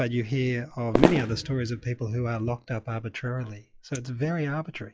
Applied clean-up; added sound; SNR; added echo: classical method log-MMSE.